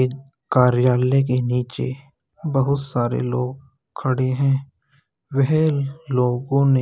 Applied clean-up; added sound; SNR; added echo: none; none; none; none.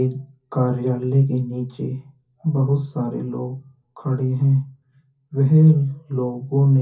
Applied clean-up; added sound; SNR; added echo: none; none; none; reverberation time 0.3 s.